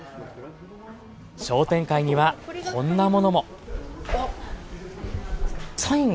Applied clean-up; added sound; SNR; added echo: none; none; none; none.